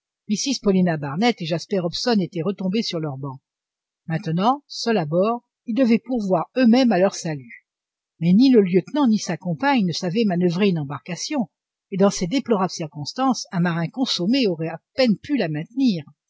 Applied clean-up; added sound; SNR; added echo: none; none; none; none.